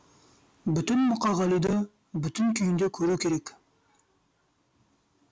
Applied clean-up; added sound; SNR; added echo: none; none; none; none.